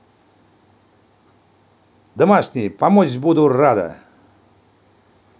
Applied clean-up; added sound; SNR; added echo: none; none; none; none.